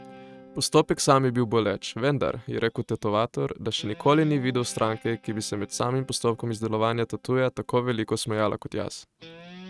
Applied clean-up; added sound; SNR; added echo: neural mask model RNNoise.